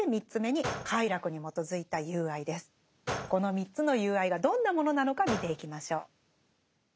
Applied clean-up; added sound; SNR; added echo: none; Gunshot, gunfire; 12 dB; none.